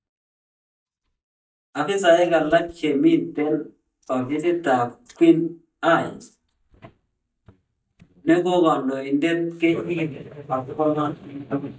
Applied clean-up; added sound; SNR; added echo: neural mask model DeepFilterNet 3.